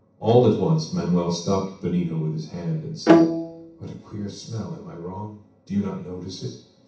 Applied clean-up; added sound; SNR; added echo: none; Bowed string instrument; -4 dB; reverberation time 0.7 s.